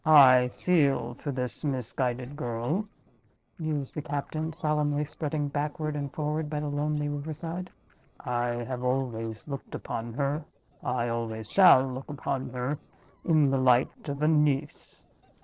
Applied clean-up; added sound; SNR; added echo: neural separator model SepFormer DNS4.